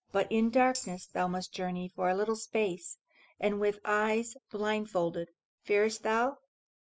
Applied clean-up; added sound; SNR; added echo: classical method spectral subtraction.